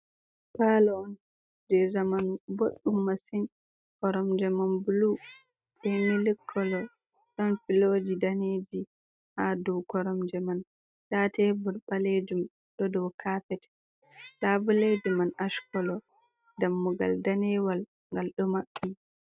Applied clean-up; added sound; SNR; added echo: neural mask model RNNoise.